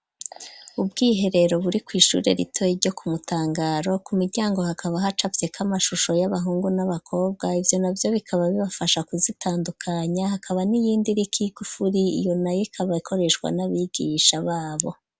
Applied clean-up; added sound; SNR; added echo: none; none; none; none.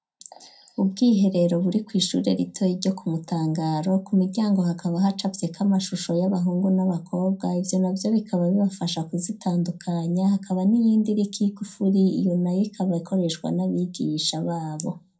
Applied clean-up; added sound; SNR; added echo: none; none; none; reverberation time 0.2 s.